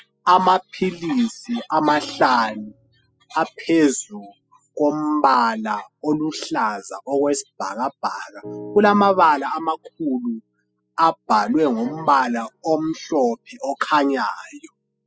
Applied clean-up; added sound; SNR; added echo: classical method spectral subtraction.